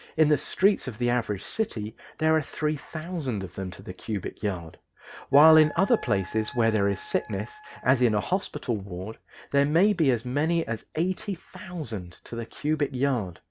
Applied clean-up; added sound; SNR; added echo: none; Wind instrument, woodwind instrument; 18 dB; none.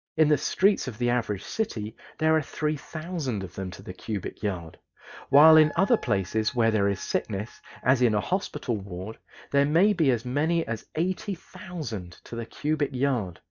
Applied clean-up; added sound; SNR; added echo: neural mask model DeepFilterNet 3.